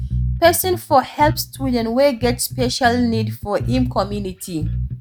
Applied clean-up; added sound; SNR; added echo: neural mask model RNNoise.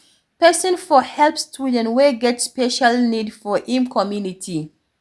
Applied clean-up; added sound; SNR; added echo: none; none; none; none.